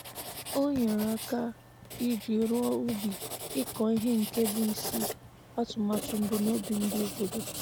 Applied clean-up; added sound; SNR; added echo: none; Writing; 9 dB; none.